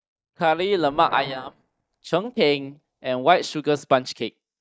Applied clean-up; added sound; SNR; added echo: neural mask model DeepFilterNet 3.